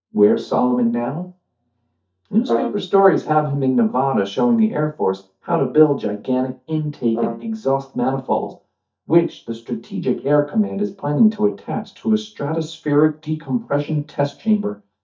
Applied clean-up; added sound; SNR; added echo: neural mask model DeepFilterNet 3.